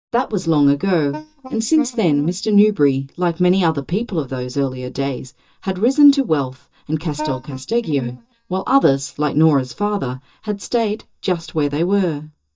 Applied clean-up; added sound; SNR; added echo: neural mask model DeepFilterNet 3.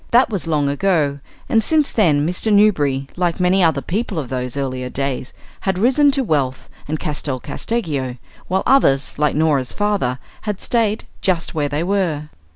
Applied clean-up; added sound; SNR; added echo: none; none; none; none.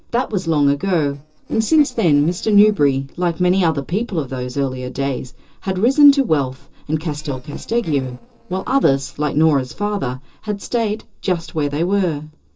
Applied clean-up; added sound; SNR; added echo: neural separator model SepFormer DNS4.